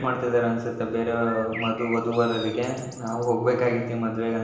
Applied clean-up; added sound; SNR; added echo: none; Bird; 14 dB; reverberation time 0.9 s.